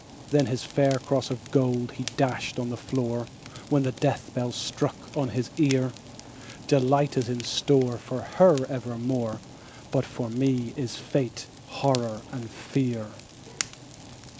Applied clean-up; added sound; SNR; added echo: none; Fire; 16 dB; none.